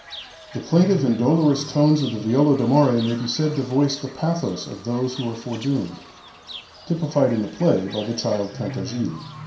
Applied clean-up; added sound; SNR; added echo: none; Bird / Fowl; 16 dB; reverberation time 0.5 s.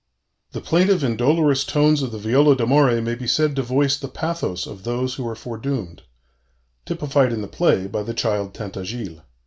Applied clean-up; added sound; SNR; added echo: none; none; none; none.